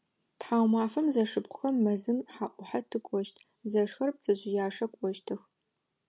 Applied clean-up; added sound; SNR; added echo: none; none; none; none.